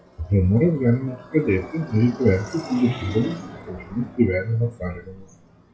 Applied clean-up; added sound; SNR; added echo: classical method WPE with log-MMSE.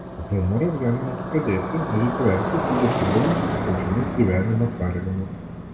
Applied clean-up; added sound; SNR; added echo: none; Motorcycle; 3 dB; reverberation time 0.6 s.